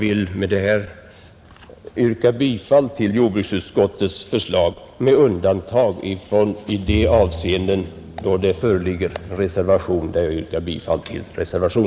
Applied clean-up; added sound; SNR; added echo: none; Bowed string instrument; 16 dB; none.